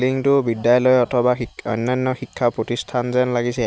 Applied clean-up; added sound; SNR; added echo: none; none; none; none.